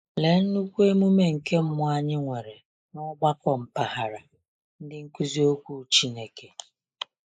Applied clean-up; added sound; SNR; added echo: neural mask model Resemble Enhance denoiser.